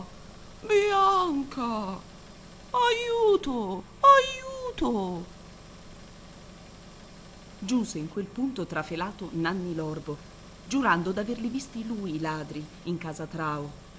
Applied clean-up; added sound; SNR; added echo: none; Engine; 19 dB; none.